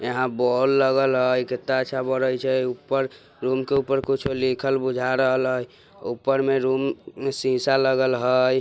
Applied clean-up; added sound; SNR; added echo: none; none; none; none.